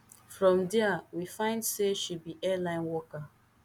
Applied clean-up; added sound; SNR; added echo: none; none; none; none.